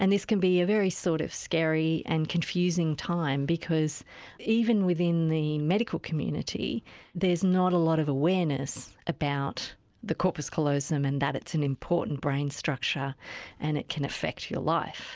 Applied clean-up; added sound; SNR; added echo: none; none; none; none.